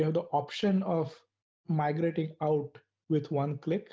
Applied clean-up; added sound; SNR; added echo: none; none; none; none.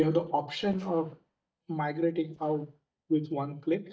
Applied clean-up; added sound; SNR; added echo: neural mask model DeepFilterNet 3.